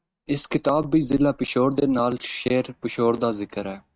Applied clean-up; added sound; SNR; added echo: neural mask model RNNoise.